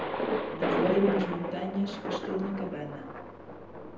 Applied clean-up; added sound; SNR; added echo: none; Thunder; 1 dB; reverberation time 0.9 s.